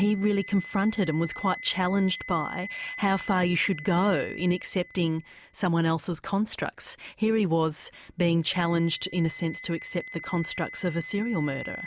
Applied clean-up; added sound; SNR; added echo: none; Wind instrument, woodwind instrument; 15 dB; none.